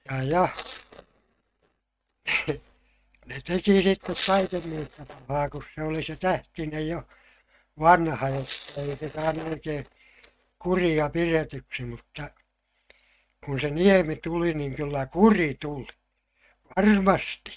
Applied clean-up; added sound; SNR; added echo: neural mask model RNNoise.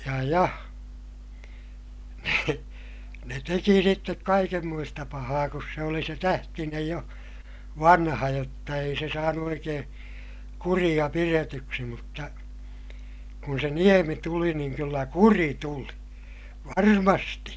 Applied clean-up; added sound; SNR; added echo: none; none; none; none.